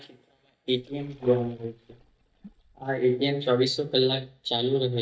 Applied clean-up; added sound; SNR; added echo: neural mask model DeepFilterNet 3.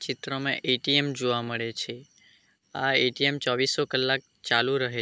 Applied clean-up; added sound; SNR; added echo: none; none; none; none.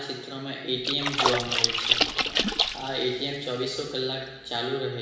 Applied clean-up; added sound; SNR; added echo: none; Splash, splatter; -3 dB; reverberation time 1.0 s.